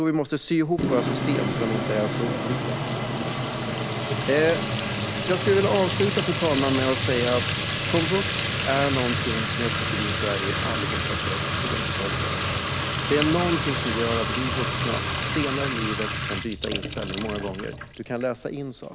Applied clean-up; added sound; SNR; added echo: none; Fill (with liquid) / Trickle, dribble / Sink (filling or washing); -2 dB; none.